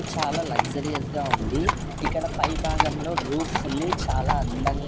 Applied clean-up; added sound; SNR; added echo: none; Livestock, farm animals, working animals; -2 dB; none.